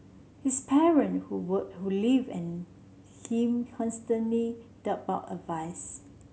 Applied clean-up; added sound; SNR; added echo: none; none; none; none.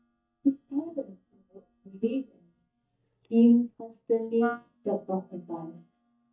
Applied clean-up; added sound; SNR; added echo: neural mask model DeepFilterNet 3.